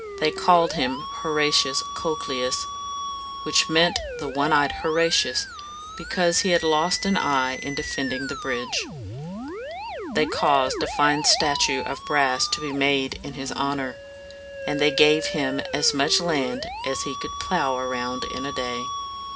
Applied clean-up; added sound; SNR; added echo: none; Musical instrument; 8 dB; reverberation time 0.3 s.